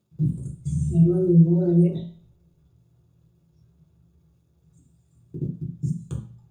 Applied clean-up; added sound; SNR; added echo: none; none; none; reverberation time 0.5 s.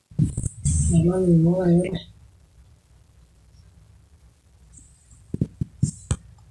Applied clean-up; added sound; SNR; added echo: none; none; none; none.